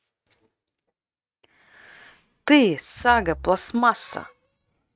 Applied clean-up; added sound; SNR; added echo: neural mask model RNNoise.